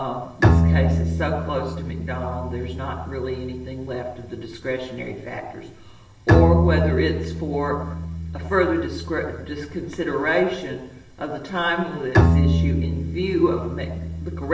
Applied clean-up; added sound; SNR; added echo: none; Bowed string instrument; -2 dB; reverberation time 0.8 s.